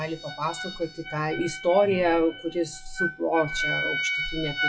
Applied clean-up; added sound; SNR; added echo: classical method WPE with log-MMSE.